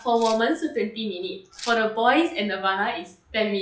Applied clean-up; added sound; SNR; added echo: classical method log-MMSE.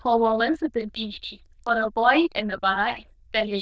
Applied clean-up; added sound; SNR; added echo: neural diffusion model UNIVERSE++.